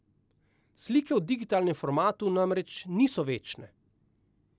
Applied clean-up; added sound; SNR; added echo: none; none; none; none.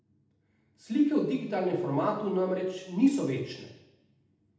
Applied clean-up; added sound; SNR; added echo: none; none; none; reverberation time 0.8 s.